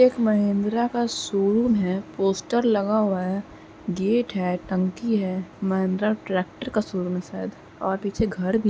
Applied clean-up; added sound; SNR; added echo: none; none; none; none.